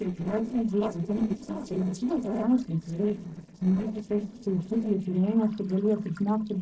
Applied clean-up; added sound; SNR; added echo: neural separator model SepFormer DNS4.